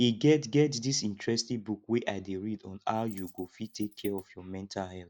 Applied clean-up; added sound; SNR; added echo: neural mask model Resemble Enhance denoiser.